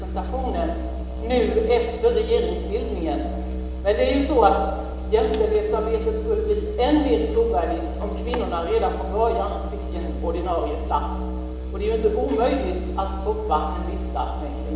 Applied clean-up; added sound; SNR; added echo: none; Musical instrument; 5 dB; reverberation time 2.5 s.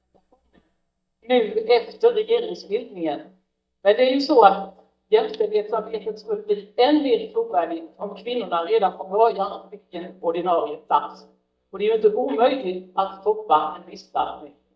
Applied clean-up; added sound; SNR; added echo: neural mask model DeepFilterNet 3.